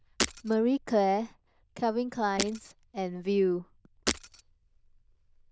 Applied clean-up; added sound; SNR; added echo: neural diffusion model UNIVERSE++.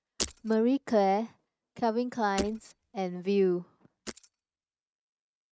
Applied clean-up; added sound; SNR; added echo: neural mask model RNNoise.